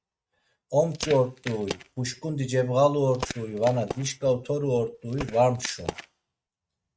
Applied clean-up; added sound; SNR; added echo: neural mask model RNNoise.